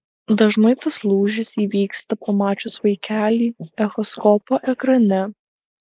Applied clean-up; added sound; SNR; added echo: neural mask model Resemble Enhance denoiser.